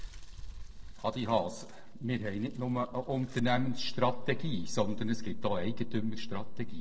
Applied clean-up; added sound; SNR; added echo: neural separator model SepFormer DNS4.